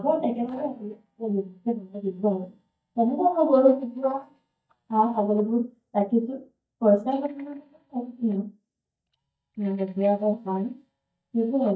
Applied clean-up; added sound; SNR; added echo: neural mask model DeepFilterNet 3.